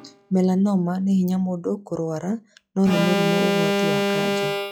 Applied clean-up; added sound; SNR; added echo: classical method log-MMSE.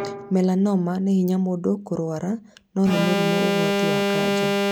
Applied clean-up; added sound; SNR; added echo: none; Alarm; 2 dB; none.